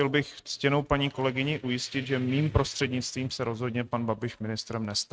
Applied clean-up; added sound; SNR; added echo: neural mask model RNNoise.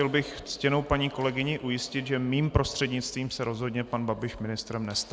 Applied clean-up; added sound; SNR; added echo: none; none; none; none.